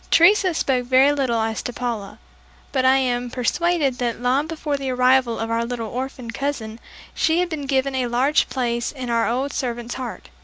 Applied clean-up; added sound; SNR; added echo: none; none; none; none.